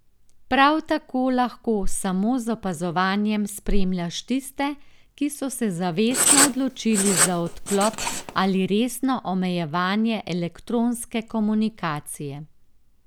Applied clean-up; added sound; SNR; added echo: none; Writing; 0 dB; none.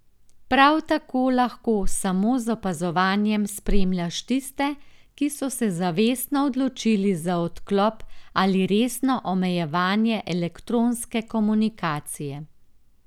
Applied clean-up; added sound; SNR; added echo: none; none; none; none.